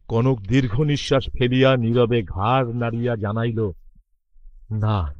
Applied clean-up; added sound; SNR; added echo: neural mask model Resemble Enhance denoiser.